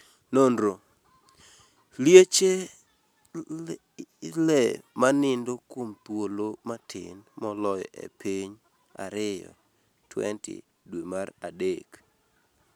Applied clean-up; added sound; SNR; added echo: none; none; none; none.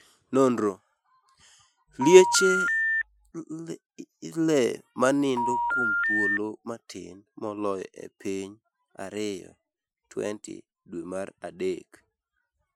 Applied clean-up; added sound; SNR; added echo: classical method Wiener filter.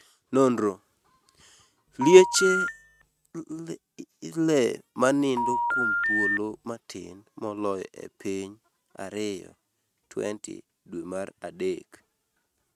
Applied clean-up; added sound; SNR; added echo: neural mask model RNNoise.